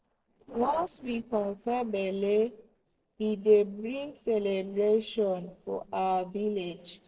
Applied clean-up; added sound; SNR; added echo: neural separator model SepFormer DNS4.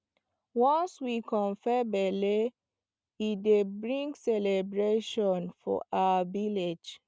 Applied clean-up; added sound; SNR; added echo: none; none; none; none.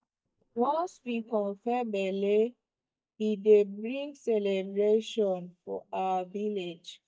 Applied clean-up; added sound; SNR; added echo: neural mask model DeepFilterNet 3.